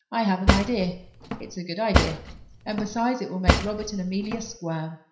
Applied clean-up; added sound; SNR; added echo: none; Cutlery, silverware / Drawer open or close; -2 dB; reverberation time 0.5 s.